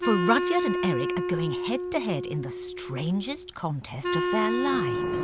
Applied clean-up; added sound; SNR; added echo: none; Wind instrument, woodwind instrument; 0 dB; none.